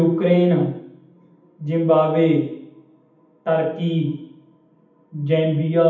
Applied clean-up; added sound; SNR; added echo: none; none; none; reverberation time 0.8 s.